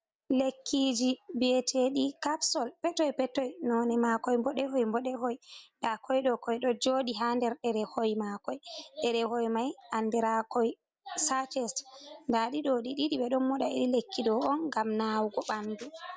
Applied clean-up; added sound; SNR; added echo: none; none; none; none.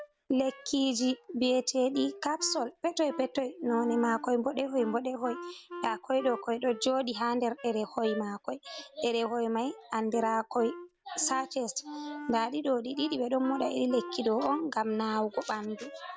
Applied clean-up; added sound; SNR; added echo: none; Wind instrument, woodwind instrument; 15 dB; none.